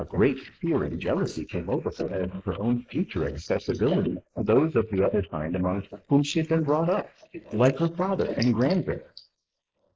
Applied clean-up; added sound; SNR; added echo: neural mask model Resemble Enhance denoiser.